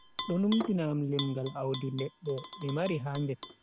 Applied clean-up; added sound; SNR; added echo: none; Tap / Glass; 8 dB; none.